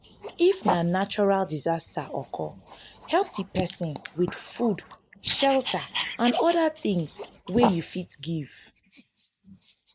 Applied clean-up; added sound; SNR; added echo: neural mask model Resemble Enhance denoiser.